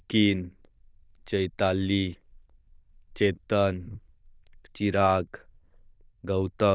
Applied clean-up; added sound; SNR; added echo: neural diffusion model UNIVERSE++.